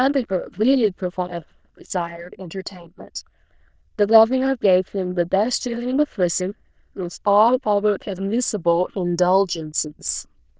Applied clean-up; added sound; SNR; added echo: neural diffusion model UNIVERSE++.